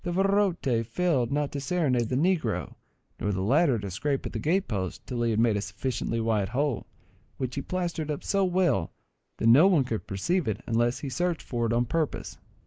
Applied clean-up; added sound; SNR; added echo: neural mask model Resemble Enhance denoiser.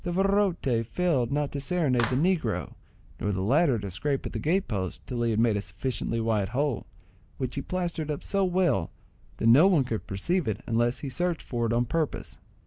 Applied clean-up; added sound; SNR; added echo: none; Clapping; 12 dB; none.